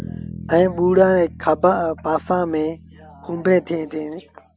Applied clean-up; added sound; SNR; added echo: none; Bass guitar; 17 dB; none.